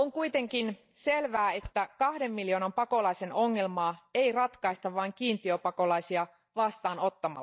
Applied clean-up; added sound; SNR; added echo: neural mask model DeepFilterNet 3.